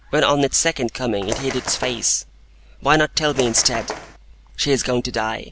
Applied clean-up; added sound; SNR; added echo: none; Bird; 9 dB; none.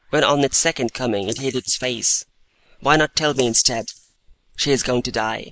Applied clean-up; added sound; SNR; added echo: neural mask model Resemble Enhance denoiser.